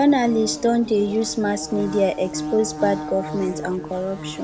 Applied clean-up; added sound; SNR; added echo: none; Buzz / Bird; 10 dB; none.